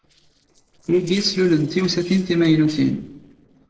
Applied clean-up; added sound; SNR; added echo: neural separator model SepFormer DNS4.